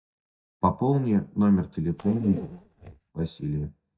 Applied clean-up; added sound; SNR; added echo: neural mask model DeepFilterNet 3.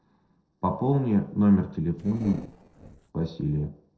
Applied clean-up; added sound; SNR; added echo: neural separator model SepFormer DNS4.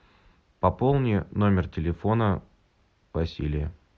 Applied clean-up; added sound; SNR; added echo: none; none; none; none.